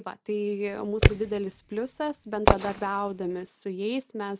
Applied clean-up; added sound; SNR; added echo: none; Fireworks; -3 dB; none.